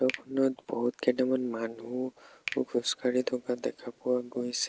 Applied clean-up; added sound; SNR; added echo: none; Finger snapping; 17 dB; none.